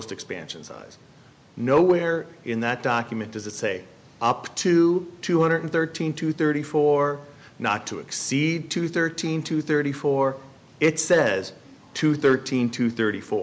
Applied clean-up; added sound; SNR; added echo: none; none; none; none.